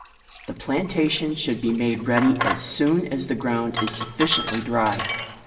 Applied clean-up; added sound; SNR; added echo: none; Sink (filling or washing); 7 dB; reverberation time 1.7 s.